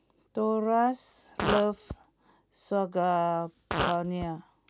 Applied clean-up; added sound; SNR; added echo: none; Fart; 6 dB; none.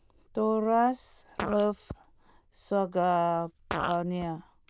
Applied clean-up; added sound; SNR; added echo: neural diffusion model UNIVERSE++.